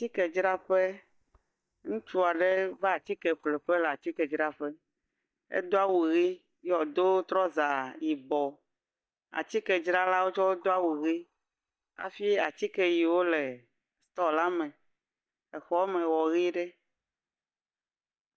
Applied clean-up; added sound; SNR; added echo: neural mask model DeepFilterNet 3.